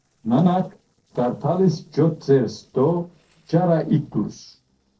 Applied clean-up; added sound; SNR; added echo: neural separator model SepFormer DNS4.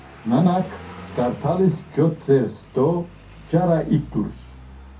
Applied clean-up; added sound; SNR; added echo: none; Car passing by; 19 dB; reverberation time 0.3 s.